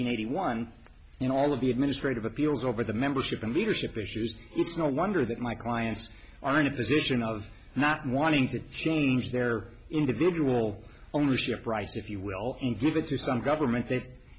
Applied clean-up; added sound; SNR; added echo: none; none; none; none.